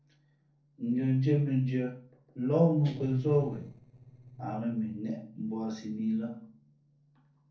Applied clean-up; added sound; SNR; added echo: neural separator model SepFormer DNS4.